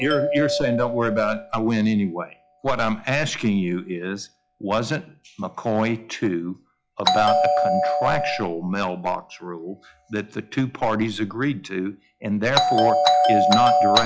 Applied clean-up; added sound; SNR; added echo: classical method log-MMSE.